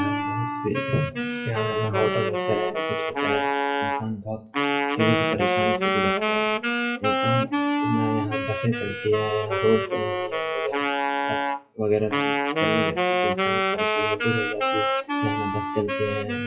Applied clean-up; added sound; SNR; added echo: classical method WPE with log-MMSE.